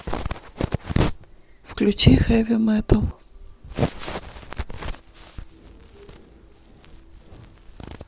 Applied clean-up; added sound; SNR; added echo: none; none; none; none.